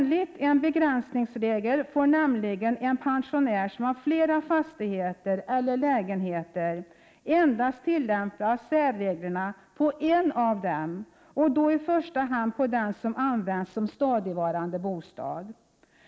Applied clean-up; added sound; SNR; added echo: none; none; none; none.